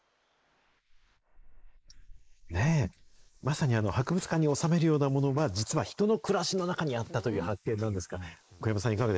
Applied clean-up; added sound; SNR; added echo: neural mask model Resemble Enhance denoiser.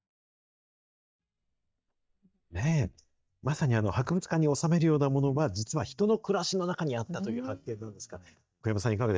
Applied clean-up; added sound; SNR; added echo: neural mask model DeepFilterNet 3.